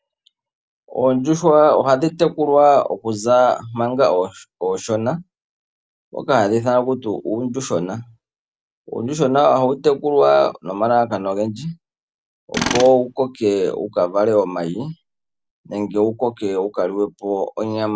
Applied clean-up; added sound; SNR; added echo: none; Tools; 11 dB; none.